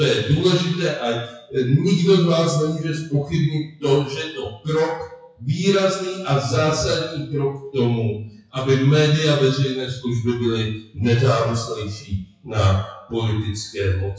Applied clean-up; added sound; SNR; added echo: classical method WPE with log-MMSE.